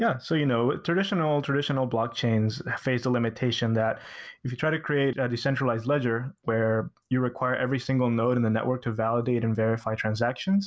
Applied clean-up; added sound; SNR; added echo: none; none; none; none.